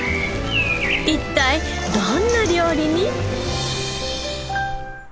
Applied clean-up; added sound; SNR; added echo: none; Bird vocalization, bird call, bird song; 8 dB; none.